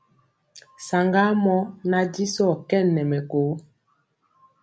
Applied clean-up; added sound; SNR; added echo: none; none; none; none.